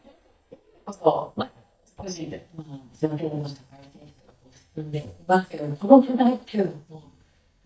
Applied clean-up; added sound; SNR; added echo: neural mask model DeepFilterNet 3.